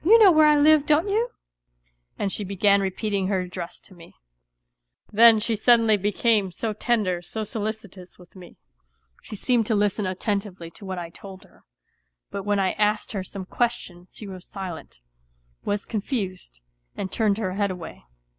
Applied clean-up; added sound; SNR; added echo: none; none; none; none.